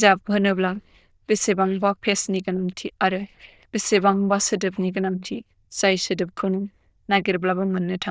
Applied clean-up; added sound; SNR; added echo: neural diffusion model UNIVERSE++.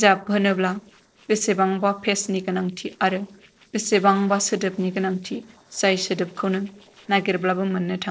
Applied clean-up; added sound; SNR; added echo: neural separator model SepFormer DNS4.